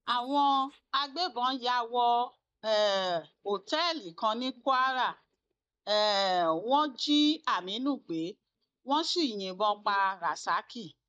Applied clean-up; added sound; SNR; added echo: neural mask model DeepFilterNet 3.